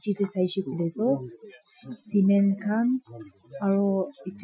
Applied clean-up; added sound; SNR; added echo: classical method Wiener filter.